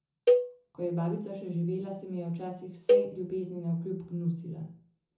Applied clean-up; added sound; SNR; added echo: none; Cowbell; -4 dB; reverberation time 0.6 s.